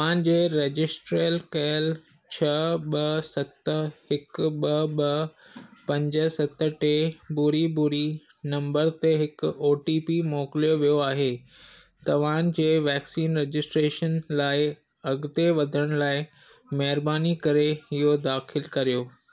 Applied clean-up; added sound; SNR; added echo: none; none; none; none.